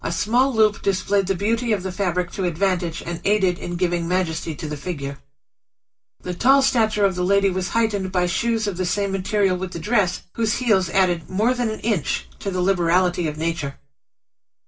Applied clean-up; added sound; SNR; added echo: none; none; none; reverberation time 0.2 s.